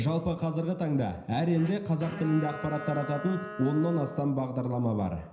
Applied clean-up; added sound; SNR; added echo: none; Bowed string instrument; 13 dB; reverberation time 0.9 s.